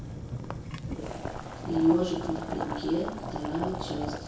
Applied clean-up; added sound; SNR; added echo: none; Boiling; 4 dB; reverberation time 0.6 s.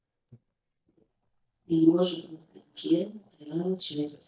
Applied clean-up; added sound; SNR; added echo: neural mask model DeepFilterNet 3.